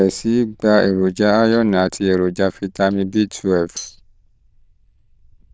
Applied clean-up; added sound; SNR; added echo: neural diffusion model UNIVERSE++.